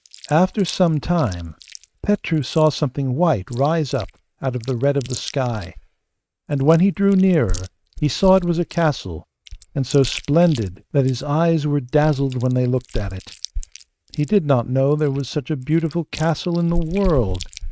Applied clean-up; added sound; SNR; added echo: neural mask model RNNoise.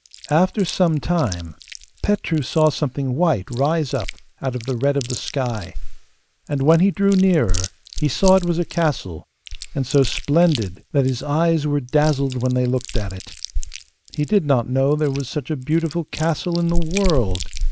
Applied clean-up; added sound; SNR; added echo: none; Chewing, mastication; 6 dB; none.